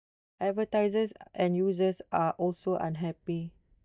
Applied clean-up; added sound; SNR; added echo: neural mask model DeepFilterNet 3.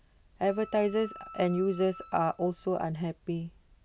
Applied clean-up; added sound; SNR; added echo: none; Wind instrument, woodwind instrument; 18 dB; none.